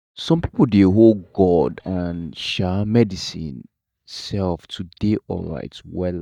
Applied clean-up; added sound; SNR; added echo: neural mask model DeepFilterNet 3.